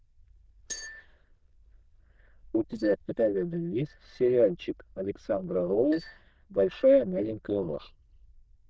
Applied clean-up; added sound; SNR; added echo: neural diffusion model UNIVERSE++.